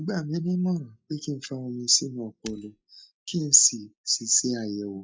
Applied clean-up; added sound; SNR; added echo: classical method log-MMSE.